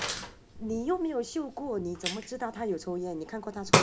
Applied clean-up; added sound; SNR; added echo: none; Gunshot, gunfire; 0 dB; reverberation time 0.3 s.